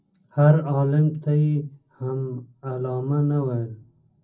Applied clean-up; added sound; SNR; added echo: none; none; none; reverberation time 0.4 s.